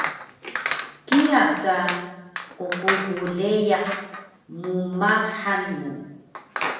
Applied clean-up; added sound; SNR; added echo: none; Chink, clink; 0 dB; reverberation time 0.8 s.